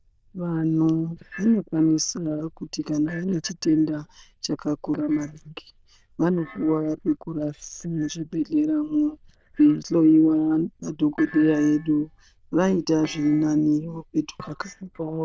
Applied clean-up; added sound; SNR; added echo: neural diffusion model UNIVERSE++.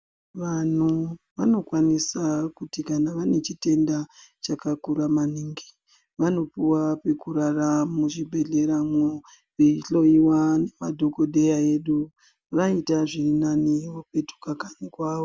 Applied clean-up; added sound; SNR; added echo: none; none; none; none.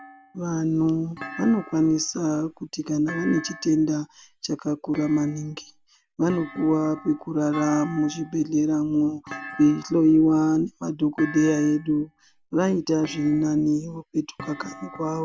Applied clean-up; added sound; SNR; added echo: none; Thump, thud; 18 dB; none.